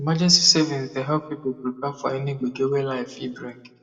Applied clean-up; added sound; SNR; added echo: none; none; none; reverberation time 0.7 s.